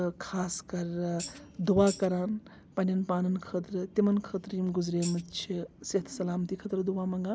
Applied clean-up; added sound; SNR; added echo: none; Tambourine; 14 dB; none.